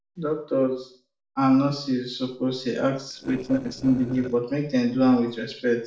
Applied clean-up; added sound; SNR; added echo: neural separator model SepFormer DNS4.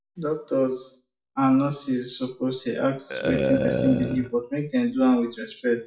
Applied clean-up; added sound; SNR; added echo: classical method WPE with log-MMSE.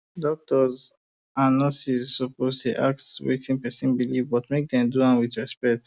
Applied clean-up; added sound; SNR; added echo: none; none; none; none.